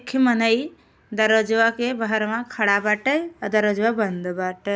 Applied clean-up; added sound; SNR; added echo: none; none; none; none.